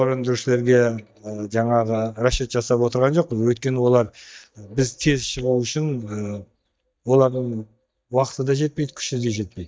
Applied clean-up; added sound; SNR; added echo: neural mask model DeepFilterNet 3.